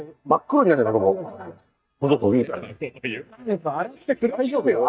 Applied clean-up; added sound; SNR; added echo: neural mask model DeepFilterNet 3.